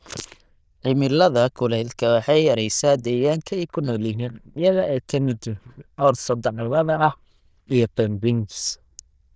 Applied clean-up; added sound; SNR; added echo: neural diffusion model UNIVERSE++.